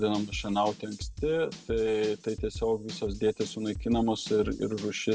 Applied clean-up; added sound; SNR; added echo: none; Drum / Drum kit; 13 dB; none.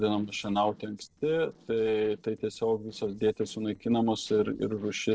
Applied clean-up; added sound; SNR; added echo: neural separator model SepFormer DNS4.